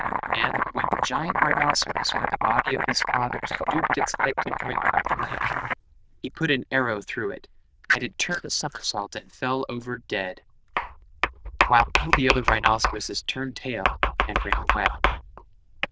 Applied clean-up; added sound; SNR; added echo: neural diffusion model UNIVERSE++.